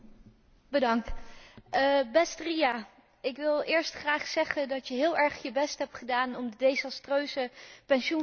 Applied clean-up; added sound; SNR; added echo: none; none; none; none.